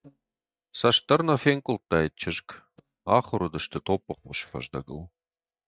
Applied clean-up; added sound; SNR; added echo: neural mask model DeepFilterNet 3.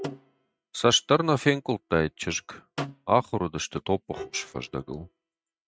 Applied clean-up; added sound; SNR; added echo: neural mask model RNNoise.